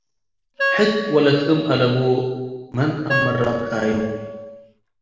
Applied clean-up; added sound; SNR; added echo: none; Wind instrument, woodwind instrument; 7 dB; reverberation time 1.2 s.